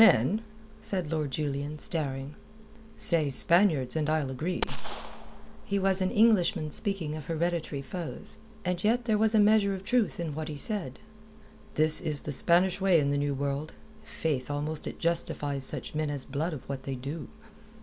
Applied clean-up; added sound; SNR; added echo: none; Gunshot, gunfire; 6 dB; none.